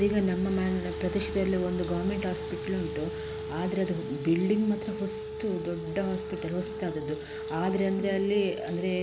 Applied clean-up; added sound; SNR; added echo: none; Wind instrument, woodwind instrument; 7 dB; none.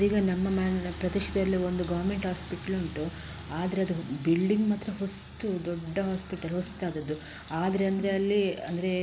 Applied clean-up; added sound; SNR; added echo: none; none; none; none.